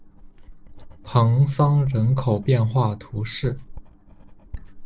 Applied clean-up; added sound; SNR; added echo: none; Writing; 16 dB; none.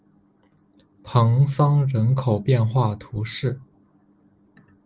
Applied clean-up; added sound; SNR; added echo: none; none; none; none.